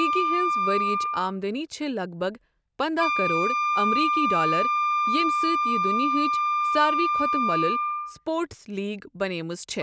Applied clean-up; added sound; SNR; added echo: none; Wind instrument, woodwind instrument; -3 dB; none.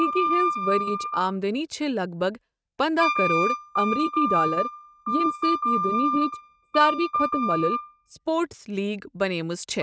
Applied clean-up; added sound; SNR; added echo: neural mask model RNNoise.